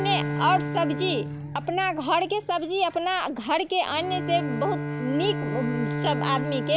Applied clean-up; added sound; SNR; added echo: none; Bowed string instrument; 5 dB; none.